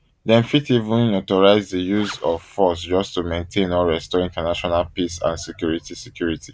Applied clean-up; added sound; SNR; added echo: none; Zipper (clothing); 17 dB; none.